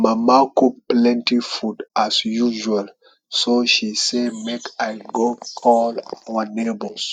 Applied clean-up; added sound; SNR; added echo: neural mask model DeepFilterNet 3.